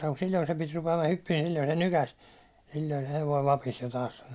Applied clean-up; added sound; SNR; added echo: none; none; none; none.